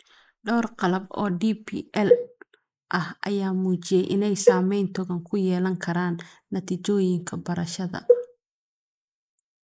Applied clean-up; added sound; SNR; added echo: neural mask model Resemble Enhance denoiser.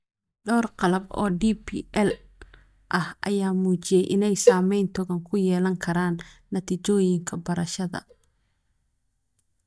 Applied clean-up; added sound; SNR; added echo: neural mask model DeepFilterNet 3.